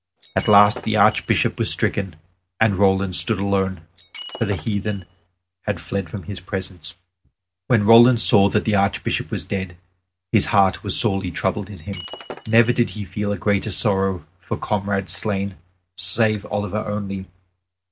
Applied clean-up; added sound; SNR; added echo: none; Shatter; 16 dB; none.